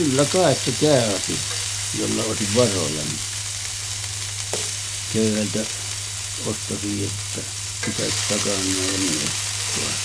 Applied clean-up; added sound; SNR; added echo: none; Frying (food); 1 dB; none.